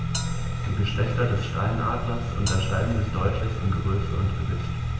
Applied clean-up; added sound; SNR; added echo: none; Bell; 18 dB; reverberation time 1.0 s.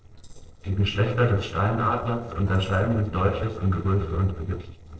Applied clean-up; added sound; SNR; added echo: neural separator model SepFormer DNS4.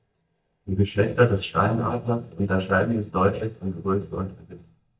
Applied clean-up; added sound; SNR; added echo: neural mask model DeepFilterNet 3.